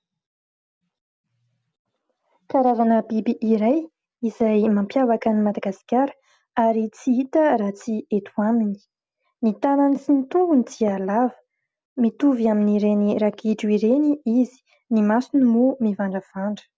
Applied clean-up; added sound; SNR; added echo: none; none; none; none.